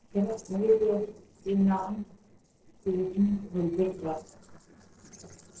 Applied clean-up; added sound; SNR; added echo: neural separator model SepFormer DNS4.